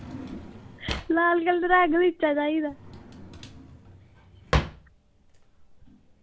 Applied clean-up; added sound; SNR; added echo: none; Drawer open or close; 8 dB; none.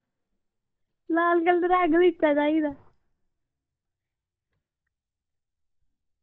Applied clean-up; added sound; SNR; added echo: neural mask model DeepFilterNet 3.